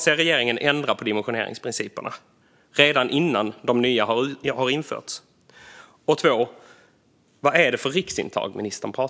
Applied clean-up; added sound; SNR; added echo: none; none; none; none.